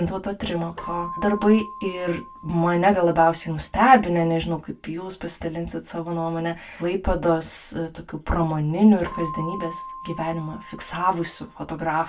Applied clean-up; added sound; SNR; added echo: none; Keyboard (musical); 17 dB; reverberation time 0.2 s.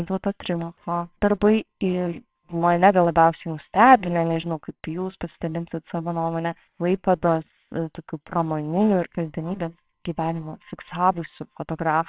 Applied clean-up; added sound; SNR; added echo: neural separator model SepFormer WHAMR!.